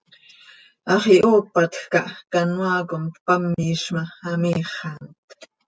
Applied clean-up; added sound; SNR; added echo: none; none; none; none.